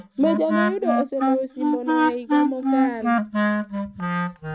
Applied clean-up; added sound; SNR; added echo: neural mask model RNNoise.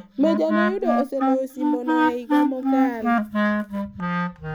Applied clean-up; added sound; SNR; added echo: none; Wind instrument, woodwind instrument; -4 dB; none.